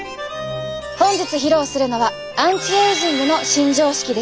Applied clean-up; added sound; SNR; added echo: none; none; none; none.